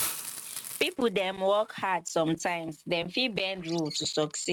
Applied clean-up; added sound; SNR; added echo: neural mask model RNNoise.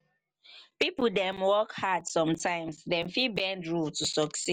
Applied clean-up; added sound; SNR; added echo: none; none; none; none.